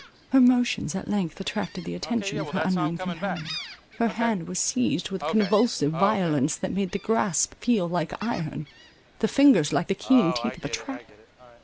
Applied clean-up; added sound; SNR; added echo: none; Gull, seagull; 12 dB; none.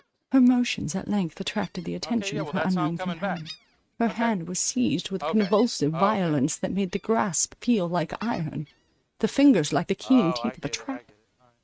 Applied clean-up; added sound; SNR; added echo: neural mask model RNNoise.